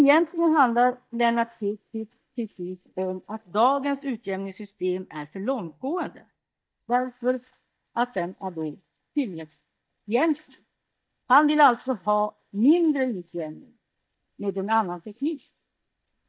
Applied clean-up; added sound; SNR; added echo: neural mask model DeepFilterNet 3.